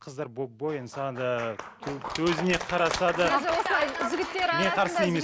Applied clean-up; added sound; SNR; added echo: none; none; none; none.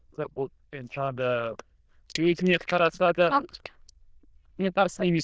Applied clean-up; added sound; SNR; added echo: neural diffusion model UNIVERSE++.